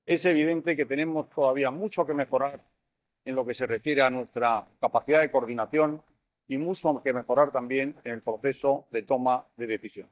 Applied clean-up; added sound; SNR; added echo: neural mask model DeepFilterNet 3.